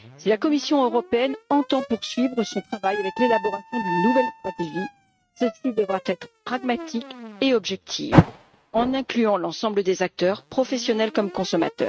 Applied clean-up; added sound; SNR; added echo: neural mask model RNNoise.